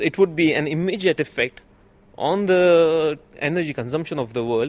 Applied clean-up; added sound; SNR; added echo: none; none; none; none.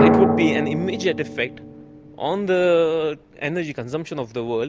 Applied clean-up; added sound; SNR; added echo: none; Drum; 2 dB; none.